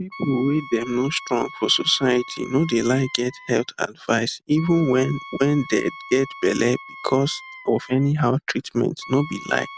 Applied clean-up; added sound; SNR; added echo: none; Wind instrument, woodwind instrument; 17 dB; none.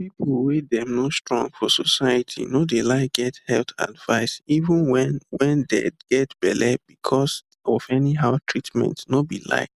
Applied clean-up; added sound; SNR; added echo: none; none; none; none.